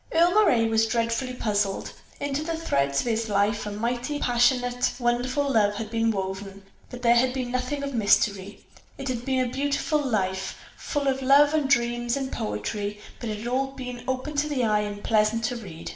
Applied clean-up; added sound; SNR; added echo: none; none; none; reverberation time 0.6 s.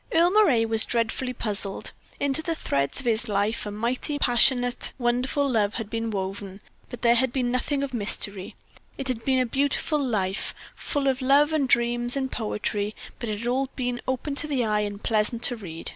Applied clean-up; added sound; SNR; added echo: none; none; none; none.